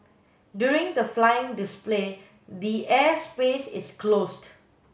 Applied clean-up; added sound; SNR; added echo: none; none; none; none.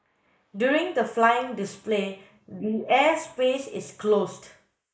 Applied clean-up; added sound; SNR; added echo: neural mask model Resemble Enhance denoiser.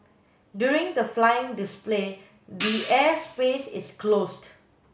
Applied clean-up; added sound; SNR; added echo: none; Hi-hat; 7 dB; none.